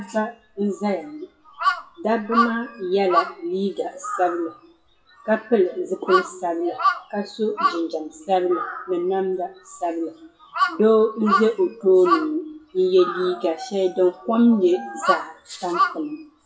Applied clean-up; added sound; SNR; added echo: classical method WPE with log-MMSE.